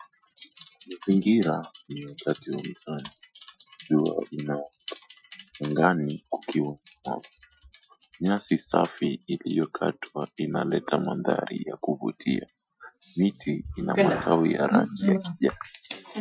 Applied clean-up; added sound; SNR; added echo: classical method Wiener filter.